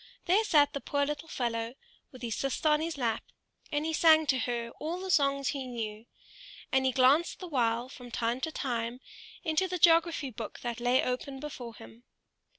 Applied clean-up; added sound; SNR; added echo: none; none; none; none.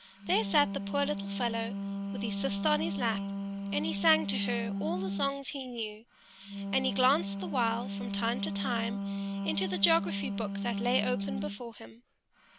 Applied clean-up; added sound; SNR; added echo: none; Wind instrument, woodwind instrument; 3 dB; none.